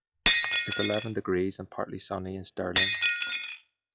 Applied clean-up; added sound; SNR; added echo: classical method log-MMSE.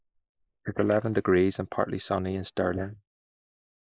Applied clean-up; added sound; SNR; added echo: neural mask model Resemble Enhance denoiser.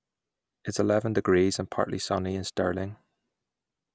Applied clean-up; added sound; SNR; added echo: none; none; none; none.